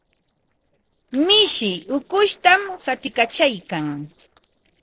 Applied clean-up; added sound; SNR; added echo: neural separator model SepFormer DNS4.